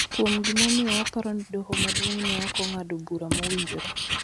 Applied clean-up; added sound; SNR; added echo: none; Writing; 0 dB; none.